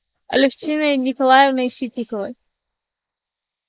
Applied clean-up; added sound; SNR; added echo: neural mask model Resemble Enhance denoiser.